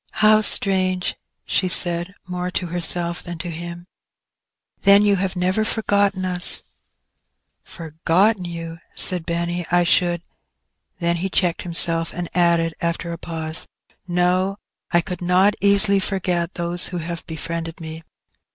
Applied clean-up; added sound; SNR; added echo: none; none; none; none.